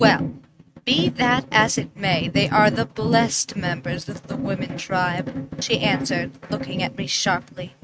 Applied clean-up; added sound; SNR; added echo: neural mask model RNNoise.